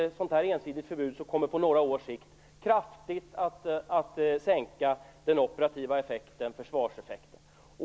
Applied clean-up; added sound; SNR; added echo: none; none; none; none.